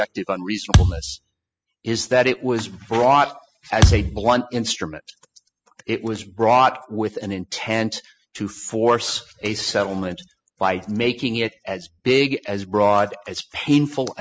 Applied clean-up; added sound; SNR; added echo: classical method spectral subtraction.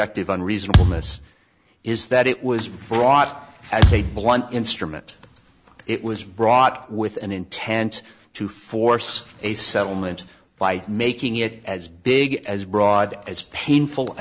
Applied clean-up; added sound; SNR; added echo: none; Thump, thud; -2 dB; none.